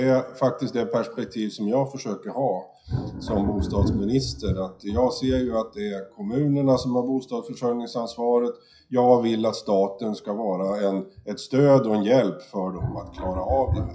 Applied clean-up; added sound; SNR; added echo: classical method WPE with log-MMSE.